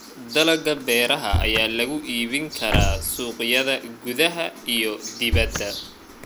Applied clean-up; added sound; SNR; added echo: none; Slam / Car; 5 dB; none.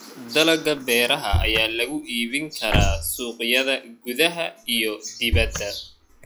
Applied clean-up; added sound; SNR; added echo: classical method log-MMSE.